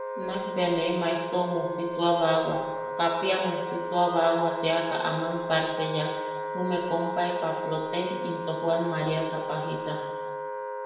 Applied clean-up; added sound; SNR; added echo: none; Wind instrument, woodwind instrument; 5 dB; reverberation time 1.2 s.